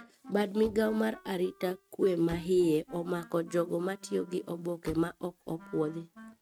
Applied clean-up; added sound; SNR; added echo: neural mask model RNNoise.